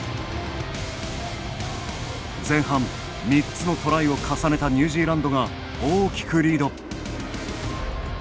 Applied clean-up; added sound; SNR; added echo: none; none; none; none.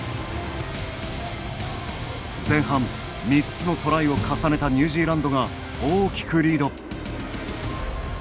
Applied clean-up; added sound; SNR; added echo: none; Bowed string instrument; 11 dB; none.